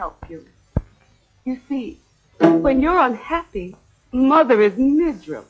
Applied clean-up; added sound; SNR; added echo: classical method log-MMSE.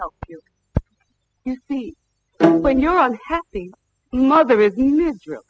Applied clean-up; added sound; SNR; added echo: classical method spectral subtraction.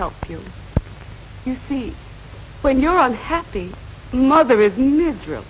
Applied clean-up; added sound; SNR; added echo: none; none; none; none.